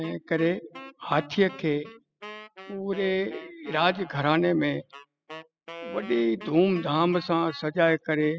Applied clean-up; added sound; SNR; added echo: classical method spectral subtraction.